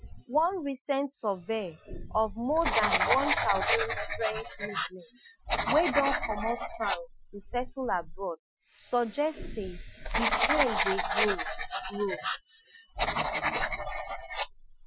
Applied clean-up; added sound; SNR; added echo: classical method Wiener filter.